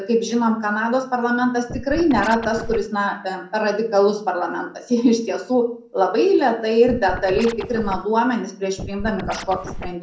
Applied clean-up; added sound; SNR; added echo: none; Scratching (performance technique); 10 dB; reverberation time 0.6 s.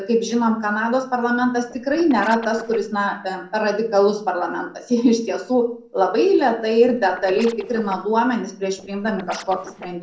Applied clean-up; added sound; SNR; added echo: neural separator model SepFormer DNS4.